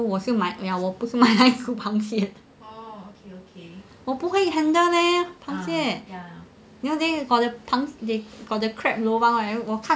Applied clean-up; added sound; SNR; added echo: none; none; none; none.